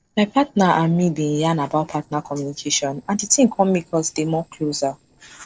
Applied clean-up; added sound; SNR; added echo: neural separator model SepFormer DNS4.